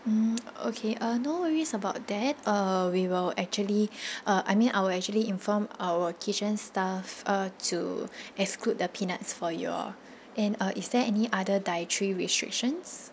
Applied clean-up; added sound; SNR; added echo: none; none; none; none.